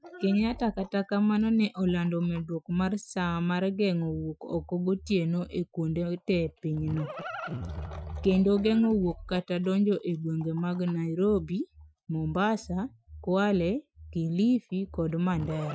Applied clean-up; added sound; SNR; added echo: classical method Wiener filter.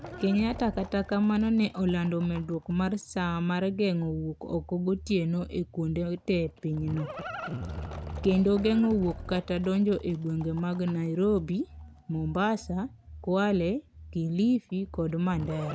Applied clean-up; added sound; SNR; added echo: none; Livestock, farm animals, working animals; 16 dB; none.